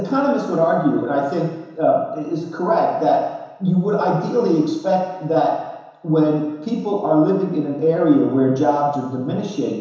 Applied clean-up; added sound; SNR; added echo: none; none; none; reverberation time 1.0 s.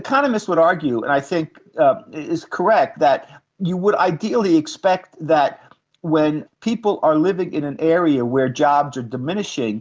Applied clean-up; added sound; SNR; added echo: none; none; none; none.